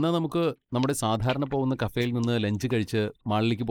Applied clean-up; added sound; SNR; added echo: neural mask model Resemble Enhance denoiser.